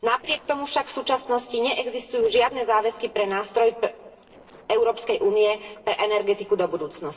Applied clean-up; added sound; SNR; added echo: neural separator model SepFormer DNS4.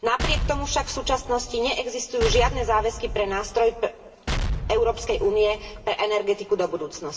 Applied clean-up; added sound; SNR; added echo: none; Explosion; 6 dB; reverberation time 2.8 s.